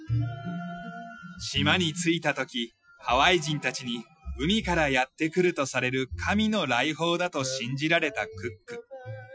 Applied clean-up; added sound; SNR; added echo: classical method Wiener filter.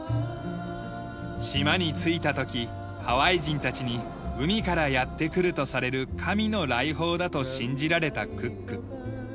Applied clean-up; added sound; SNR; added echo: none; Subway, metro, underground / Train; 16 dB; none.